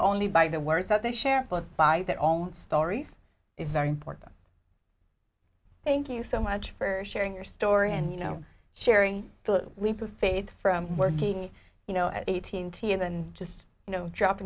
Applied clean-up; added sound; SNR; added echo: none; none; none; none.